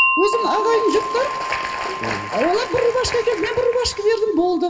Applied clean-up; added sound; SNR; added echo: none; Wind chime; 6 dB; reverberation time 1.4 s.